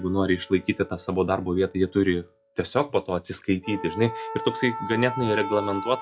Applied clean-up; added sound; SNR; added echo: classical method log-MMSE.